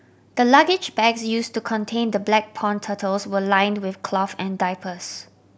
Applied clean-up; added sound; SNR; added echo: none; none; none; none.